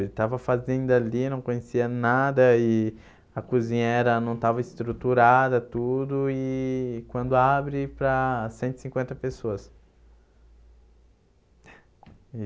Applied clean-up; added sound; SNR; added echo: none; none; none; none.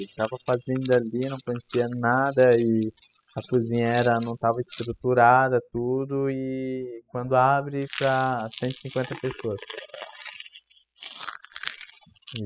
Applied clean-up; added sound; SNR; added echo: classical method spectral subtraction.